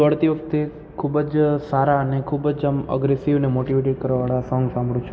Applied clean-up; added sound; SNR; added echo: none; none; none; reverberation time 0.3 s.